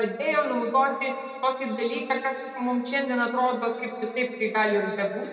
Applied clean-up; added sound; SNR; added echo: none; none; none; reverberation time 2.1 s.